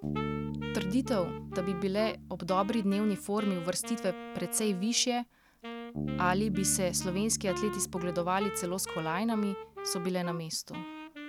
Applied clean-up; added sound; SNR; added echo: none; Wind instrument, woodwind instrument + Bass guitar; 7 dB; none.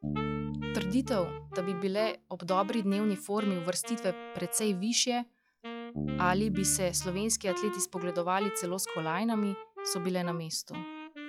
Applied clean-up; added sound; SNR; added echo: classical method log-MMSE.